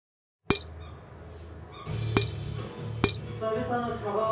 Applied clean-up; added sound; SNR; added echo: none; Dishes, pots, and pans; 0 dB; reverberation time 0.6 s.